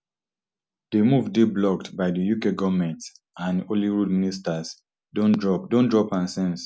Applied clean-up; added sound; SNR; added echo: none; none; none; none.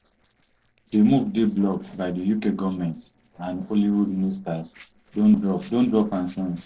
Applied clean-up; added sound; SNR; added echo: neural separator model SepFormer DNS4.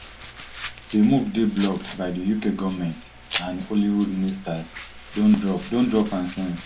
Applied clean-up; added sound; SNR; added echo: none; Domestic sounds, home sounds; 11 dB; reverberation time 0.2 s.